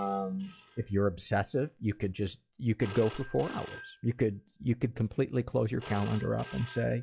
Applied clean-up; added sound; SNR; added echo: classical method log-MMSE.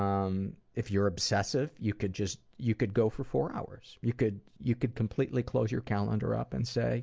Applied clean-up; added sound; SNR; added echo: none; none; none; none.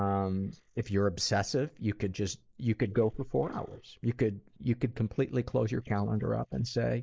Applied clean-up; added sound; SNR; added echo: neural mask model Resemble Enhance denoiser.